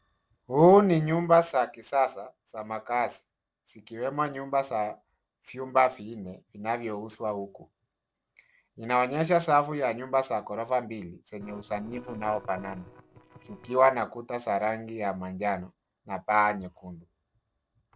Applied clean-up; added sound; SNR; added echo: neural separator model SepFormer DNS4.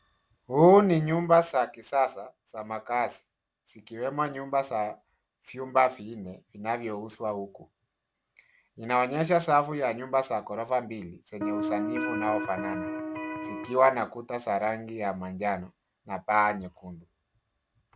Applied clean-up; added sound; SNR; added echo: none; Electric guitar; 3 dB; none.